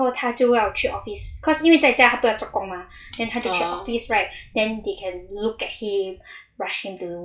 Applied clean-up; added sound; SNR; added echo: classical method log-MMSE.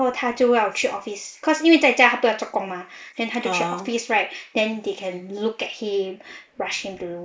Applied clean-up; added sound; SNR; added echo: neural mask model Resemble Enhance denoiser.